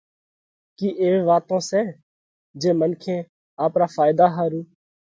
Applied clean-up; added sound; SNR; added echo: none; none; none; none.